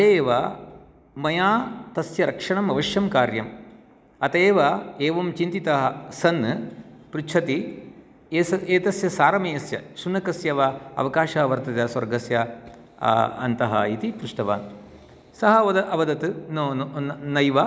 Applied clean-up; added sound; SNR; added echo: none; none; none; none.